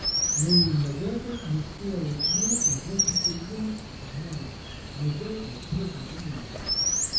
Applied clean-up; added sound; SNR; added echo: none; Chirp, tweet; -1 dB; reverberation time 0.6 s.